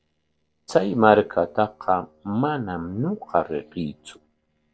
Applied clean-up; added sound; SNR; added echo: neural separator model SepFormer DNS4.